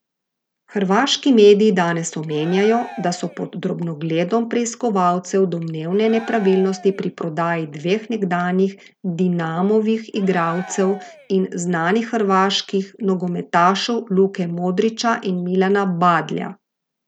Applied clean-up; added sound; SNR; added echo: none; Cheering; 17 dB; none.